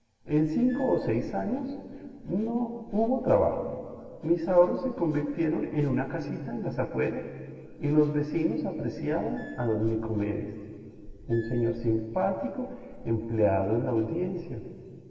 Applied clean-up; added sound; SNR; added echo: none; Squeak / Screech; 18 dB; reverberation time 2.9 s.